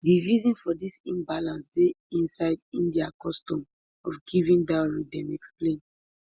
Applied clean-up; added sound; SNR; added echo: none; none; none; none.